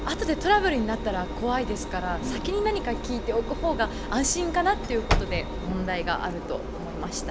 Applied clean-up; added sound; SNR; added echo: none; Engine + Slam / Wood; 3 dB; none.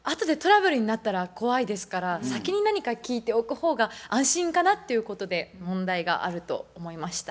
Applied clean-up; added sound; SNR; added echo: none; none; none; none.